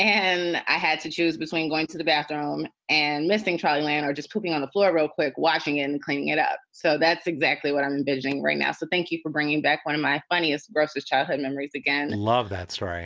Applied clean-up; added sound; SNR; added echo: none; none; none; none.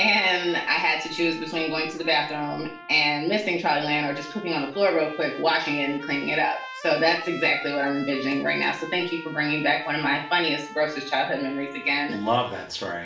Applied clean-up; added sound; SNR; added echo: none; Trumpet; 15 dB; reverberation time 0.4 s.